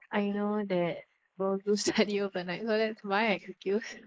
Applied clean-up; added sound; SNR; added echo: neural mask model Resemble Enhance denoiser.